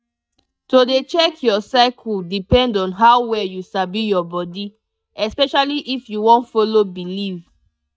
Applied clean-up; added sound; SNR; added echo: neural mask model DeepFilterNet 3.